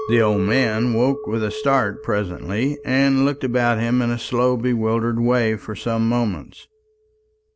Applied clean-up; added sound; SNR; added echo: none; Chink, clink; 13 dB; none.